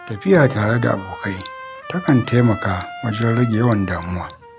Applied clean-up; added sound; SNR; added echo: none; Trumpet; 15 dB; none.